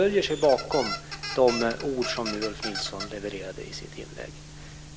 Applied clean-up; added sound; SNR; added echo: none; Squeak; 9 dB; none.